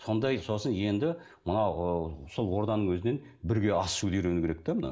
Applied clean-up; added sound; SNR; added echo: none; none; none; none.